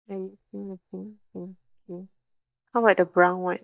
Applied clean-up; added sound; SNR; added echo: neural mask model DeepFilterNet 3.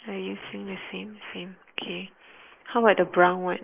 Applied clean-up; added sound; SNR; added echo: neural mask model Resemble Enhance denoiser.